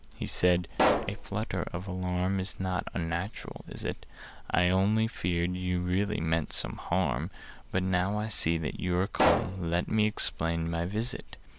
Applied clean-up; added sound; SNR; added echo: none; Explosion; 2 dB; none.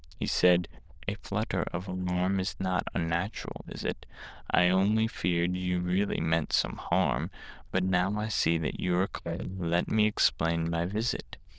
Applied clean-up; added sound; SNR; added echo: neural diffusion model UNIVERSE++.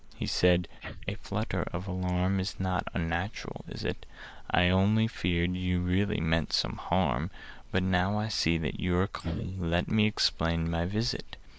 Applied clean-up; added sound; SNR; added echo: neural mask model Resemble Enhance denoiser.